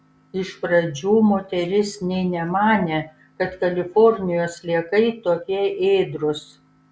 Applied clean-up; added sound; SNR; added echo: none; none; none; none.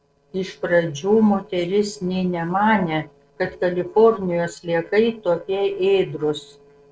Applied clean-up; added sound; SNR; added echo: neural separator model SepFormer DNS4.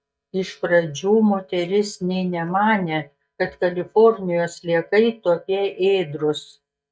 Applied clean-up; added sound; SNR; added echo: neural mask model DeepFilterNet 3.